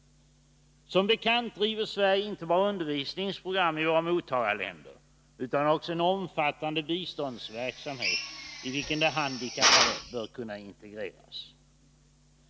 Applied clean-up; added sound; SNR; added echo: none; Drill; 0 dB; none.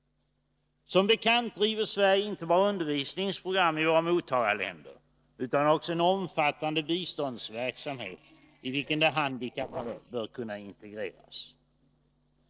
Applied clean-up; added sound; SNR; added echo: neural separator model SepFormer DNS4.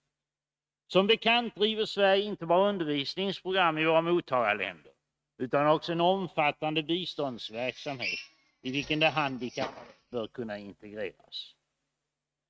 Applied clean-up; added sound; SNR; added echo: neural mask model RNNoise.